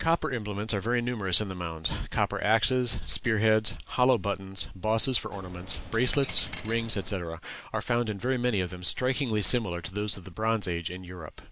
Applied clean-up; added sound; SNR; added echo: none; Coin (dropping); 11 dB; none.